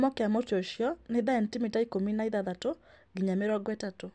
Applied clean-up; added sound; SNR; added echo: none; none; none; none.